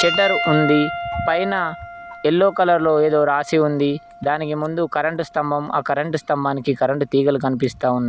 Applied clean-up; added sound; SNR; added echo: none; Piano; 10 dB; none.